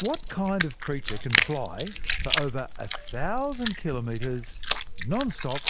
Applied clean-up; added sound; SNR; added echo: none; Chewing, mastication; -3 dB; none.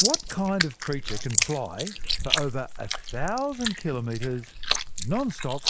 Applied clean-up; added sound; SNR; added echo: neural mask model Resemble Enhance denoiser.